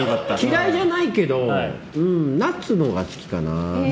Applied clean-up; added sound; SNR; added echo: none; none; none; none.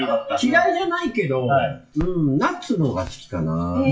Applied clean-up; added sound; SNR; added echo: classical method WPE with log-MMSE.